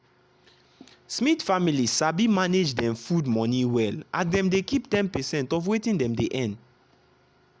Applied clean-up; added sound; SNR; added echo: none; none; none; none.